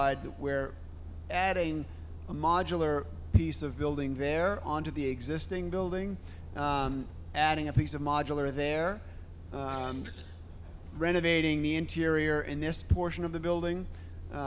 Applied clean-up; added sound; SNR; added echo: none; Truck; 11 dB; none.